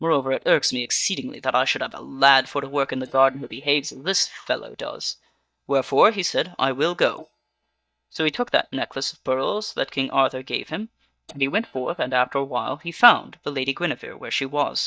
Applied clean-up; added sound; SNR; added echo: neural mask model DeepFilterNet 3.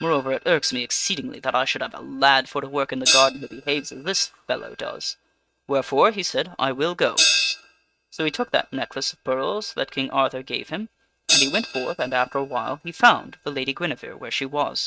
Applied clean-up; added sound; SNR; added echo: neural mask model RNNoise.